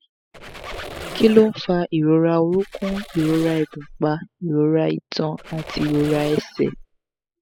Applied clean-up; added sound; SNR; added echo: classical method spectral subtraction.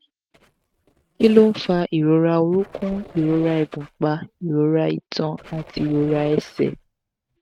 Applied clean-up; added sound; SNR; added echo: neural mask model RNNoise.